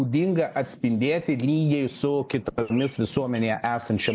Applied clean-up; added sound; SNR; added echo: neural mask model Resemble Enhance denoiser.